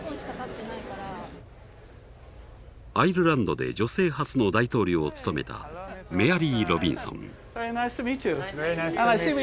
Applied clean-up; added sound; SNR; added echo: none; none; none; none.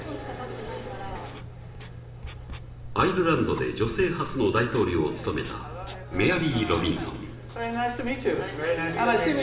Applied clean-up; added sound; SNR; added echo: none; Writing; 14 dB; reverberation time 1.0 s.